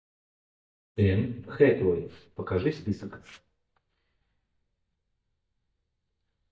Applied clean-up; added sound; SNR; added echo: neural mask model DeepFilterNet 3.